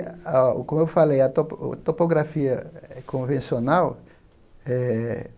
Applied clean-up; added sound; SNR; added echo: none; none; none; none.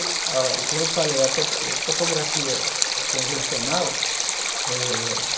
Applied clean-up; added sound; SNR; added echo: none; Stream; -4 dB; reverberation time 1.0 s.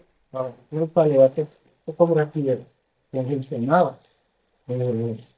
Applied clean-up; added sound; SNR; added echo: neural mask model DeepFilterNet 3.